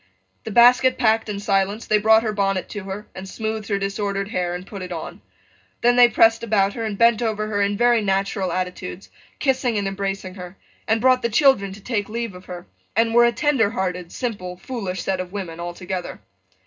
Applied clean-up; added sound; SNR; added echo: none; none; none; reverberation time 0.2 s.